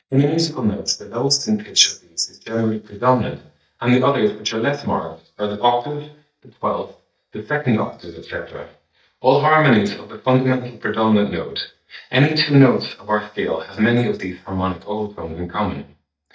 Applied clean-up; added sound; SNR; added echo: neural mask model DeepFilterNet 3.